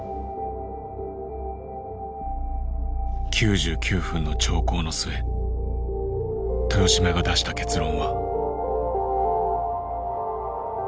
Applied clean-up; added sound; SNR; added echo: none; none; none; none.